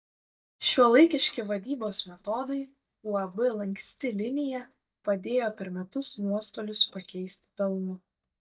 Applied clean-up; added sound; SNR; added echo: neural mask model DeepFilterNet 3.